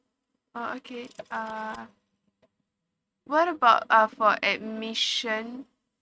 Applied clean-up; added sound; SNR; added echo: neural mask model RNNoise.